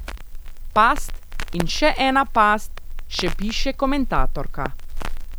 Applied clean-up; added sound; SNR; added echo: none; Crackle; 1 dB; none.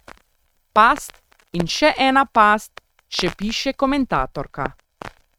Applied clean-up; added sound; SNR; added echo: neural mask model RNNoise.